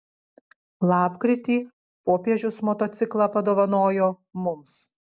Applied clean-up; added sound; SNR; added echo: none; none; none; none.